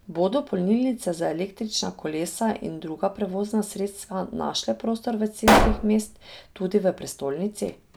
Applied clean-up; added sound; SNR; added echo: none; Explosion; -5 dB; none.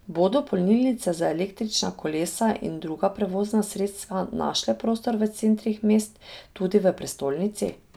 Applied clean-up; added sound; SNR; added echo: none; none; none; none.